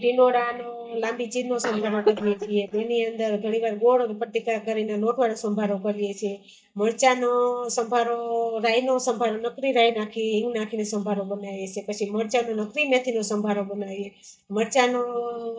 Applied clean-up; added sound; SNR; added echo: neural mask model DeepFilterNet 3.